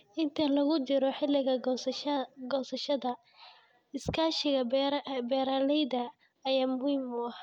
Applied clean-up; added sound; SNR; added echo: none; none; none; none.